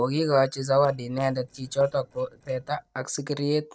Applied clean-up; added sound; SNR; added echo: neural separator model SepFormer DNS4.